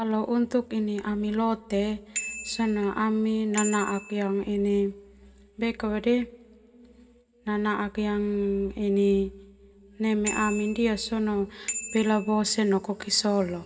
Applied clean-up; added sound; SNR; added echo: none; Bicycle bell; 11 dB; reverberation time 0.7 s.